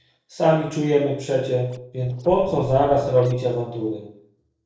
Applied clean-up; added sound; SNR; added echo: neural separator model SepFormer DNS4.